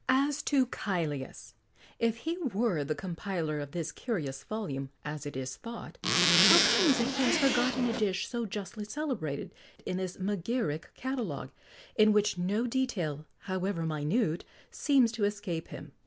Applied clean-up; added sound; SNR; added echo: none; Zipper (clothing); -3 dB; none.